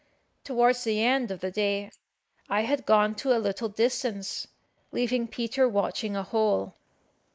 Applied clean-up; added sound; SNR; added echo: neural mask model Resemble Enhance denoiser.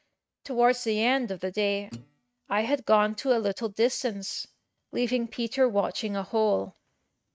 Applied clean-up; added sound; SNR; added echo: neural mask model RNNoise.